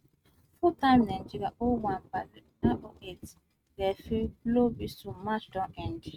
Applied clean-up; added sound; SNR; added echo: neural mask model RNNoise.